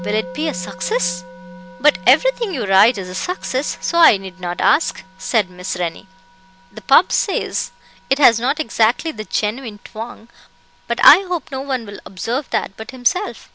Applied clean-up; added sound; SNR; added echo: none; Musical instrument; 20 dB; none.